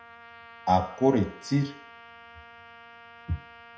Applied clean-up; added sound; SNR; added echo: none; Trumpet; 19 dB; reverberation time 0.5 s.